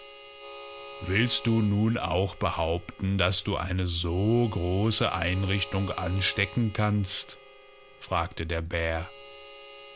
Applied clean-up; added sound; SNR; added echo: none; Harmonica; 18 dB; none.